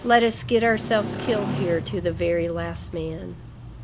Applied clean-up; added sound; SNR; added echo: none; Motorcycle; 9 dB; none.